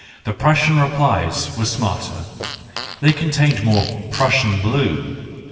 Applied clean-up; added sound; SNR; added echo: none; Fart; 15 dB; reverberation time 2.6 s.